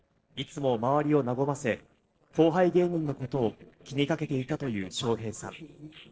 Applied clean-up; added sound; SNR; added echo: neural separator model SepFormer DNS4.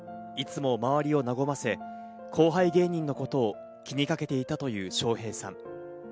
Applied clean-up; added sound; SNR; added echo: none; none; none; none.